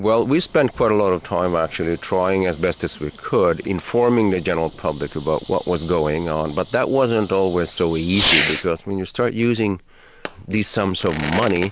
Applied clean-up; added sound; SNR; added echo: none; Fireworks; 8 dB; none.